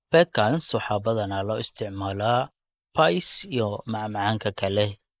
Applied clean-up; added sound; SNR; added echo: neural mask model Resemble Enhance denoiser.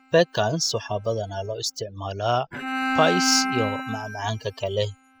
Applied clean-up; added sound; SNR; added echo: classical method spectral subtraction.